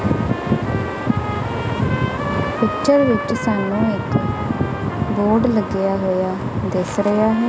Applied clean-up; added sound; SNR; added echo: none; Trumpet; 11 dB; none.